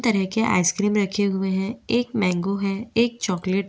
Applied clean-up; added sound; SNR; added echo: none; none; none; none.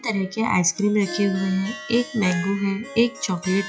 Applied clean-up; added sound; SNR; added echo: classical method log-MMSE.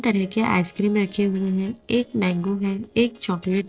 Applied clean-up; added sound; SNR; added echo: neural separator model SepFormer DNS4.